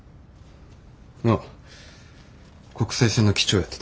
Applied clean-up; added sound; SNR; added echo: none; none; none; none.